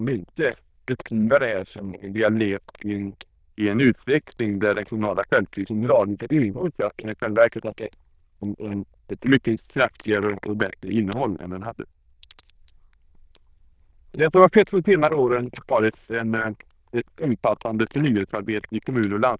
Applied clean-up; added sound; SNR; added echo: neural diffusion model UNIVERSE++.